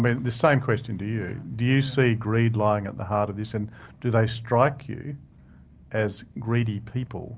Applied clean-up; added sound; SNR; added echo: none; none; none; none.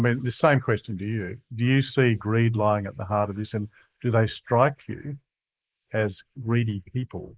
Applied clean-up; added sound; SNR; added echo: neural mask model Resemble Enhance denoiser.